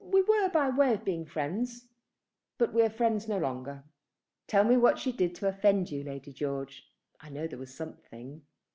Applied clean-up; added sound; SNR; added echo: none; none; none; none.